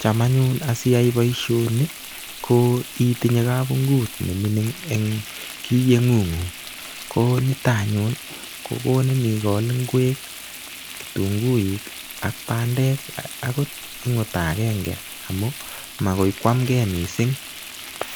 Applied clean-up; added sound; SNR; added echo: none; Frying (food); 14 dB; none.